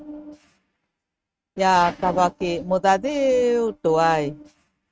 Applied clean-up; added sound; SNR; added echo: neural mask model RNNoise.